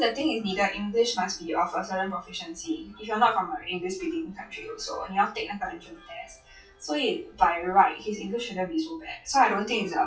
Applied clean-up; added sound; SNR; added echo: classical method WPE with log-MMSE.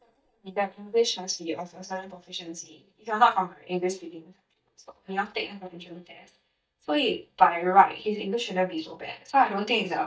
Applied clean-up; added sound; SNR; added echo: neural mask model DeepFilterNet 3.